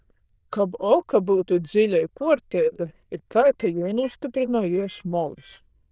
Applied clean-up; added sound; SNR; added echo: neural diffusion model UNIVERSE++.